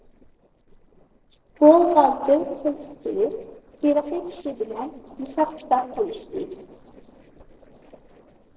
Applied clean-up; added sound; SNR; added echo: neural separator model SepFormer DNS4.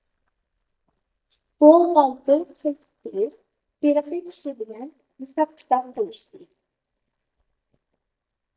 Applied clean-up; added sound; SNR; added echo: neural mask model DeepFilterNet 3.